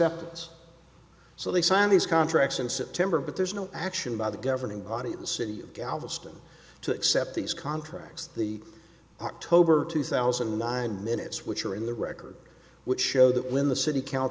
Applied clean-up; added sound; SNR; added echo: none; none; none; none.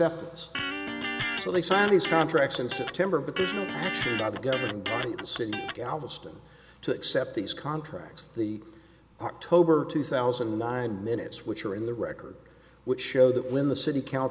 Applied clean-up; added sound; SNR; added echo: none; Electric guitar; 6 dB; none.